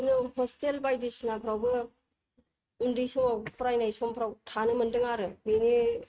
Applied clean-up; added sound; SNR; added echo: neural mask model RNNoise.